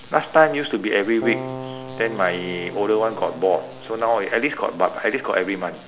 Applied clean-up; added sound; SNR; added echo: none; Keyboard (musical); 13 dB; none.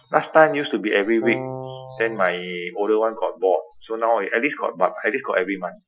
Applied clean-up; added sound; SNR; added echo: classical method Wiener filter.